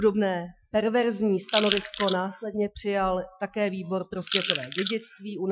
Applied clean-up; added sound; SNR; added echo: classical method Wiener filter.